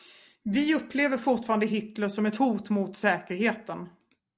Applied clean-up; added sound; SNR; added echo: none; none; none; none.